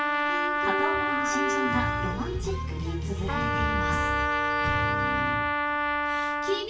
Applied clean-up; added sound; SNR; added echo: none; Trumpet; -3 dB; reverberation time 0.3 s.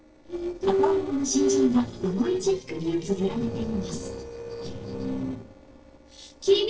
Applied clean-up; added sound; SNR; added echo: neural separator model SepFormer DNS4.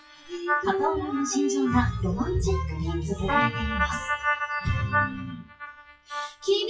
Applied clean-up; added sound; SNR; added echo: classical method WPE with log-MMSE.